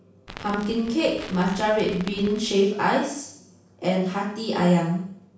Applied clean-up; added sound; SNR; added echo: none; Crackle; 16 dB; reverberation time 0.7 s.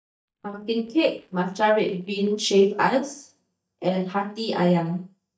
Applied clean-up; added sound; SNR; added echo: neural mask model DeepFilterNet 3.